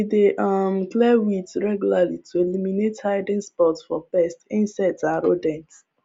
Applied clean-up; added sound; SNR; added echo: none; none; none; none.